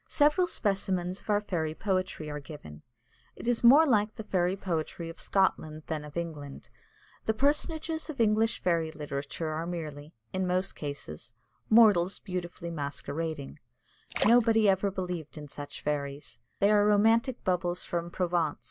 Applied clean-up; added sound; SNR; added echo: none; Splash, splatter; 11 dB; none.